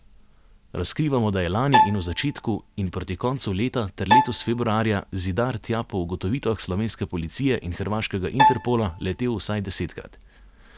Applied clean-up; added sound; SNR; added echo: none; Bowed string instrument; 0 dB; none.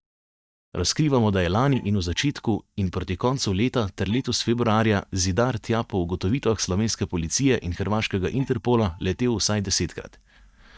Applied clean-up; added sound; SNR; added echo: neural mask model DeepFilterNet 3.